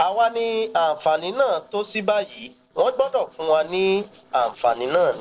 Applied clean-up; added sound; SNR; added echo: neural separator model SepFormer DNS4.